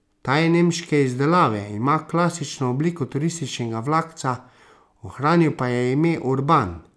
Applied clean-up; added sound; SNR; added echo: none; none; none; none.